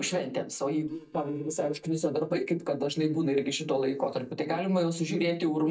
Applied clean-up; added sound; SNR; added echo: neural mask model DeepFilterNet 3.